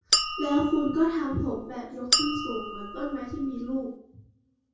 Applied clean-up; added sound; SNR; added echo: none; Chink, clink; 2 dB; reverberation time 0.6 s.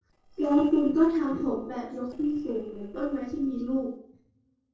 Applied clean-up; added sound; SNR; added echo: neural separator model SepFormer DNS4.